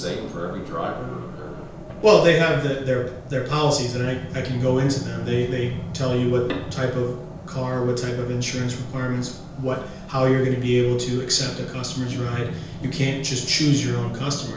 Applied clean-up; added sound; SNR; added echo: none; Race car, auto racing; 12 dB; reverberation time 0.5 s.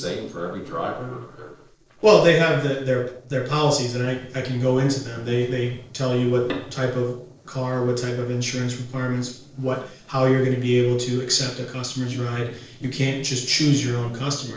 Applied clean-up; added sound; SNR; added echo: neural separator model SepFormer DNS4.